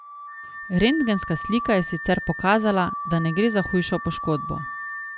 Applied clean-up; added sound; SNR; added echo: none; Alarm / Car; 9 dB; none.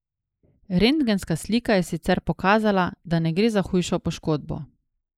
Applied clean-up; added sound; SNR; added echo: neural mask model Resemble Enhance denoiser.